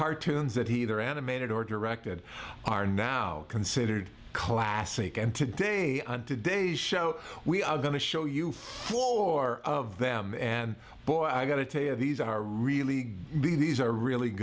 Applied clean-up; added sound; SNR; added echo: none; none; none; none.